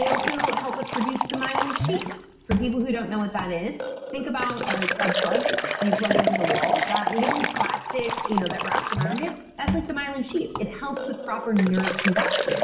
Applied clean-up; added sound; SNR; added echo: none; Liquid; -1 dB; reverberation time 1.1 s.